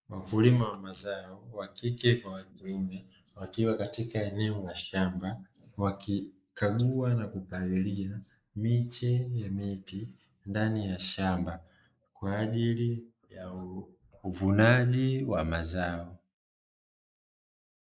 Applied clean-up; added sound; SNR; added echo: neural mask model Resemble Enhance denoiser.